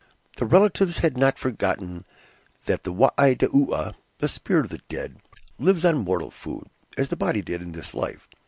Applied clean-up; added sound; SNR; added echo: none; none; none; none.